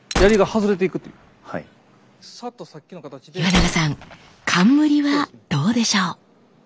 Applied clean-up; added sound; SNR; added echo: none; Gunshot, gunfire; 10 dB; none.